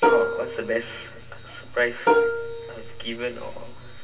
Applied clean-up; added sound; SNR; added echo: none; Plucked string instrument; -4 dB; reverberation time 1.8 s.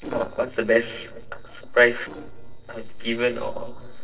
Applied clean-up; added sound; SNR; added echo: neural separator model SepFormer DNS4.